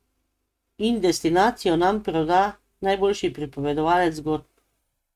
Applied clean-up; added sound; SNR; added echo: neural mask model RNNoise.